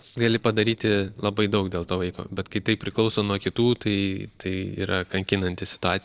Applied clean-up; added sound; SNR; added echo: neural separator model SepFormer DNS4.